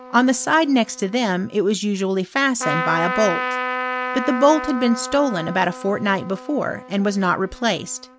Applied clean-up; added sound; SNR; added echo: none; Trumpet; 8 dB; none.